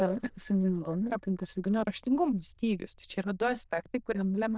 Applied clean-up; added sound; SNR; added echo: neural diffusion model UNIVERSE++.